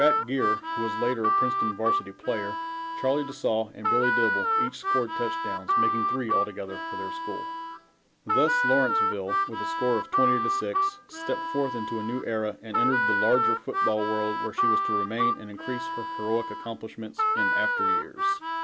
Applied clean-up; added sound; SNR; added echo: none; Harmonica; -3 dB; none.